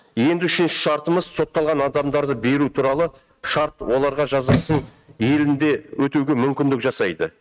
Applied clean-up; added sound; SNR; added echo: neural mask model RNNoise.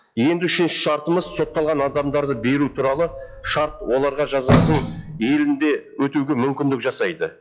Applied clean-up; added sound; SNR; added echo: classical method log-MMSE.